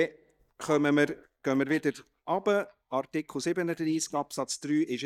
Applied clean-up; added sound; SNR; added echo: neural mask model DeepFilterNet 3.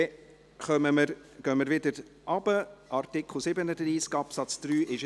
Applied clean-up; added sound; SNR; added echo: none; none; none; none.